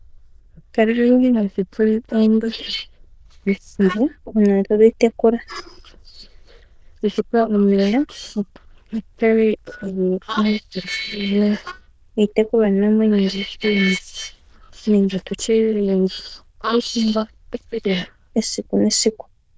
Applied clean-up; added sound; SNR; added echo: neural diffusion model UNIVERSE++.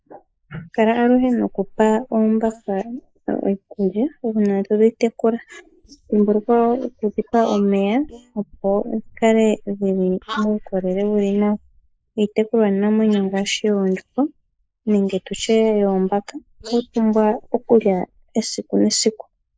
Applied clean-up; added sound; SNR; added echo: neural mask model Resemble Enhance denoiser.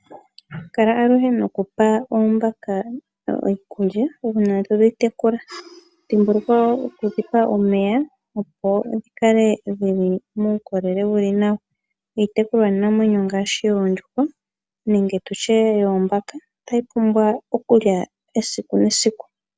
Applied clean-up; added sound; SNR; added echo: none; none; none; none.